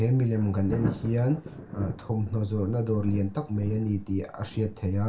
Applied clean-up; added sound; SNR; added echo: none; Thunder; 12 dB; reverberation time 0.2 s.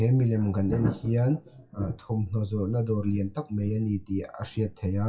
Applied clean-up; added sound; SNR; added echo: classical method WPE with log-MMSE.